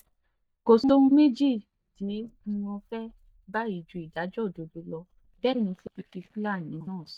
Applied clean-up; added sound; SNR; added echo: neural mask model DeepFilterNet 3.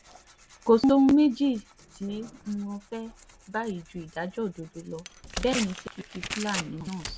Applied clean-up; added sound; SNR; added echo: none; Tearing; 10 dB; none.